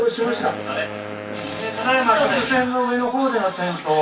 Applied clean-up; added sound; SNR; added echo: none; Wind instrument, woodwind instrument; 15 dB; reverberation time 0.2 s.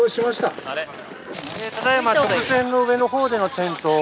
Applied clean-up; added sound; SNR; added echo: none; none; none; none.